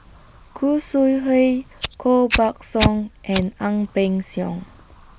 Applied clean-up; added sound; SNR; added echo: none; Fire; 9 dB; none.